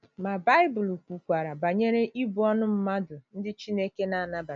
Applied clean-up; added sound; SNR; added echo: none; none; none; none.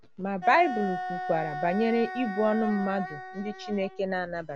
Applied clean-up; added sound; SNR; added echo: none; Wind instrument, woodwind instrument; 8 dB; none.